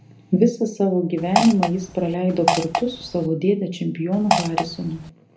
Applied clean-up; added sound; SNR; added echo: none; Fart; 3 dB; reverberation time 0.3 s.